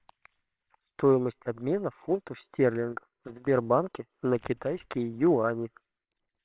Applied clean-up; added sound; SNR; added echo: neural separator model SepFormer WHAMR!.